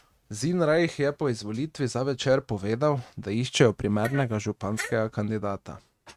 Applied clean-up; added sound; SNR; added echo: neural mask model RNNoise.